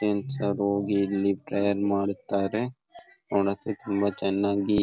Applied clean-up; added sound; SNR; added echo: none; none; none; none.